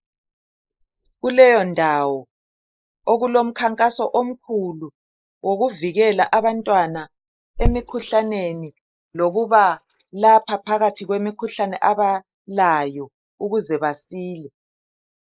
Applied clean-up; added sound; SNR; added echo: neural mask model Resemble Enhance denoiser.